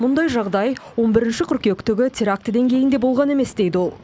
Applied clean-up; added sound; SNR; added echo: none; none; none; none.